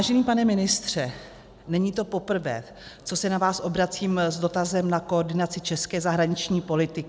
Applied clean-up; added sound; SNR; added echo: none; none; none; none.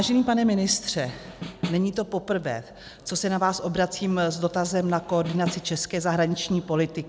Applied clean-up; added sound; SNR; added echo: none; Snare drum; 10 dB; none.